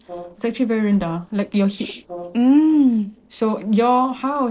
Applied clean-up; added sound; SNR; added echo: neural separator model SepFormer DNS4.